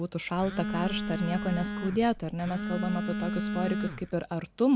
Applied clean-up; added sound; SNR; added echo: none; Telephone; 3 dB; none.